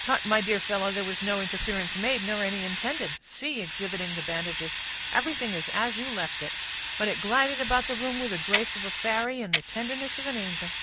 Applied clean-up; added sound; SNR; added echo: none; Clock + Hiss; -4 dB; none.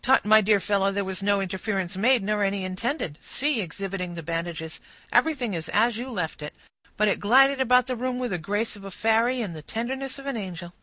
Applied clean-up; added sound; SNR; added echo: none; none; none; none.